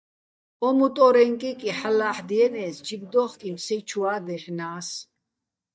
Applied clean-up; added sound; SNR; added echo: neural mask model DeepFilterNet 3.